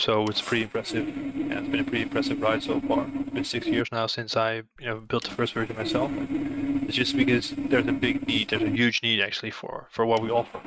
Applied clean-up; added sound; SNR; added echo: neural mask model RNNoise.